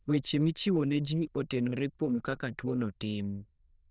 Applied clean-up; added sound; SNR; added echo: neural diffusion model UNIVERSE++.